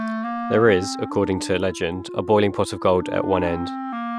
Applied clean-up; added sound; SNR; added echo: none; Wind instrument, woodwind instrument; 8 dB; none.